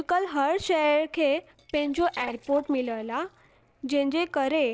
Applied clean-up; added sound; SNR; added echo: neural separator model SepFormer DNS4.